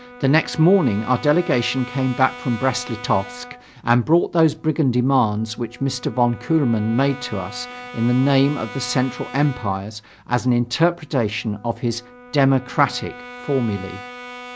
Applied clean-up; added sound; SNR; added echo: none; Brass instrument; 17 dB; none.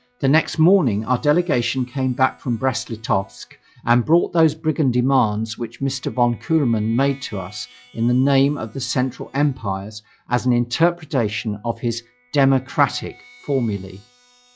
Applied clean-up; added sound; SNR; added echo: classical method log-MMSE.